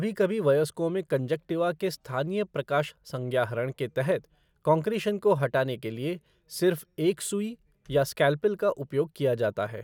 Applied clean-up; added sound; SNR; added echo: none; none; none; none.